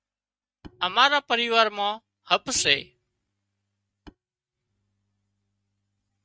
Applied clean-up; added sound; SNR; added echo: neural mask model RNNoise.